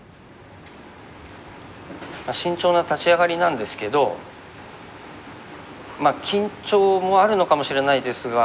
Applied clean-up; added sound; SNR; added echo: none; none; none; none.